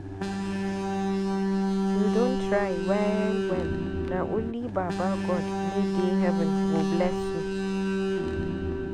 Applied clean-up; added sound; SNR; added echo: none; Alarm; -4 dB; none.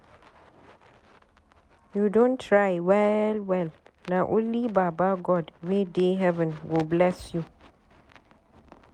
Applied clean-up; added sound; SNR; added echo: none; none; none; none.